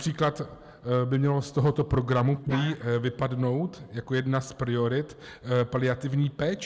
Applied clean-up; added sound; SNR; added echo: neural mask model Resemble Enhance denoiser.